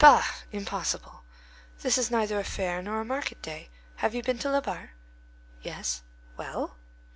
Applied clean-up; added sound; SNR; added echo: none; none; none; none.